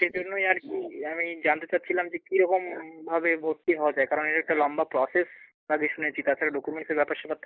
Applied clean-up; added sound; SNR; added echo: neural mask model Resemble Enhance denoiser.